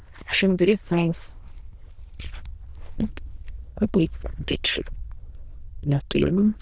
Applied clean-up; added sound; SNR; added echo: neural diffusion model UNIVERSE++.